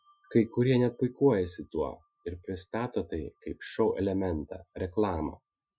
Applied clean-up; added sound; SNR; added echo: classical method Wiener filter.